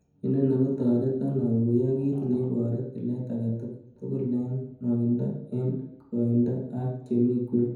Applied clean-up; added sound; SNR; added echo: none; none; none; reverberation time 0.9 s.